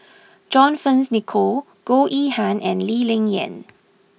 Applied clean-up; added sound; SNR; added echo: none; none; none; none.